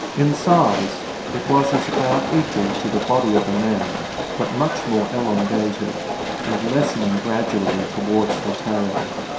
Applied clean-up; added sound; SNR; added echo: none; Train; 4 dB; reverberation time 0.7 s.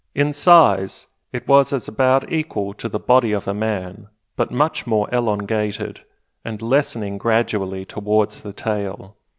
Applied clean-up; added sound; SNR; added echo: none; none; none; none.